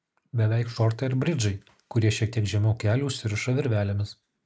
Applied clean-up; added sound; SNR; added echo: none; none; none; none.